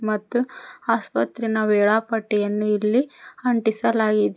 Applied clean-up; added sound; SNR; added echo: none; none; none; none.